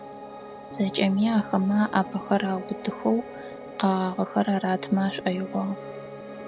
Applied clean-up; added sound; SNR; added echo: none; Piano; 13 dB; none.